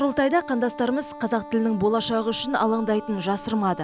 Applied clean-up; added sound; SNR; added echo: none; Wind instrument, woodwind instrument; 15 dB; none.